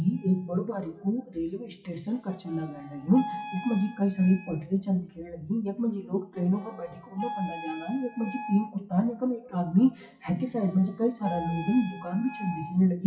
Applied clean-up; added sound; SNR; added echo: classical method WPE with log-MMSE.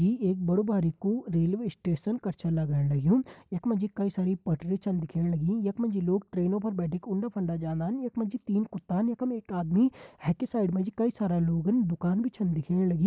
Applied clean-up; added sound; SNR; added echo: none; none; none; none.